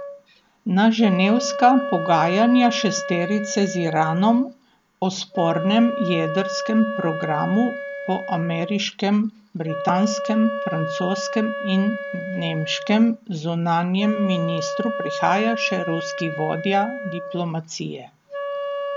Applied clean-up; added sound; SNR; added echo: none; Wind instrument, woodwind instrument; 8 dB; none.